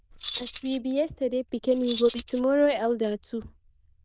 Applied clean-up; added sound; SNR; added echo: neural diffusion model UNIVERSE++.